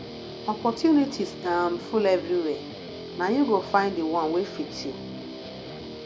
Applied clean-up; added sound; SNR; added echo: none; Guitar; 11 dB; none.